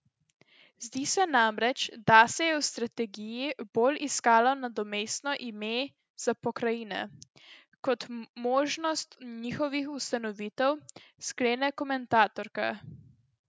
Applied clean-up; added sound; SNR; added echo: none; none; none; none.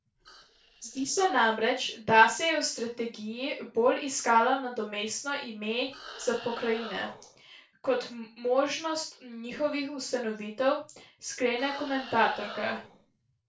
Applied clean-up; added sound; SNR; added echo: neural separator model SepFormer DNS4.